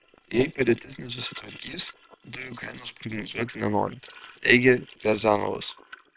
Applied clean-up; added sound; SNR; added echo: neural separator model SepFormer WHAM!.